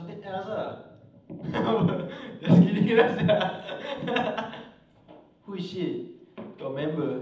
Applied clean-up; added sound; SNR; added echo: none; none; none; reverberation time 0.8 s.